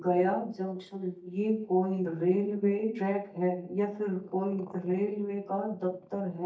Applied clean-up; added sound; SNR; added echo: neural mask model DeepFilterNet 3.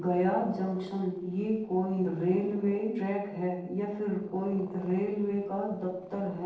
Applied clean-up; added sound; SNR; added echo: neural separator model SepFormer DNS4.